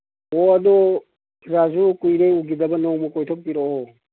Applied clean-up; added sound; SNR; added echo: none; none; none; none.